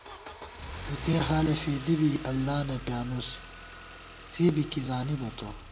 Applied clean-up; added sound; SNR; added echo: none; Engine starting / Car; 11 dB; none.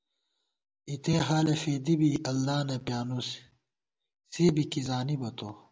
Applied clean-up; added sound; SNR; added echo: none; none; none; none.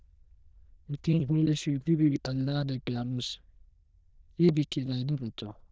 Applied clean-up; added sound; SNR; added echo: neural diffusion model UNIVERSE++.